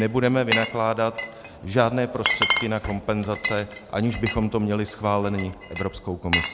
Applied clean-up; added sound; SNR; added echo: none; Glass; 6 dB; none.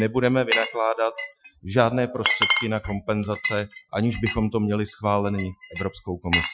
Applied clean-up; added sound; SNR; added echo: classical method Wiener filter.